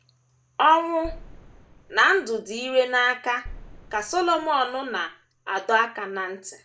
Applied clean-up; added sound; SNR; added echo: none; Boom; 19 dB; none.